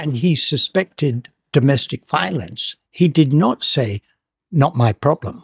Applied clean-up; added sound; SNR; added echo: neural mask model DeepFilterNet 3.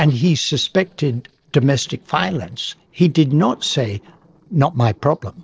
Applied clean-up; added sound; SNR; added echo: neural separator model SepFormer DNS4.